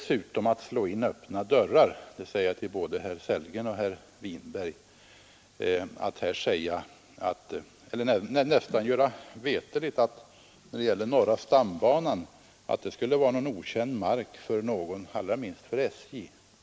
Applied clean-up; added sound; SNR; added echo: none; none; none; none.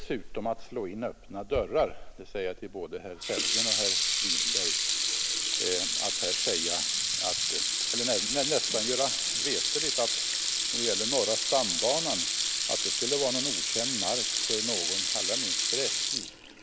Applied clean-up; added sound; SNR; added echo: none; Sink (filling or washing) / Water tap, faucet; -5 dB; none.